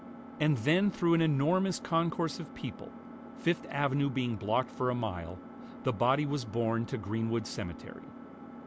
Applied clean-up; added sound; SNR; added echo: none; Engine; 14 dB; none.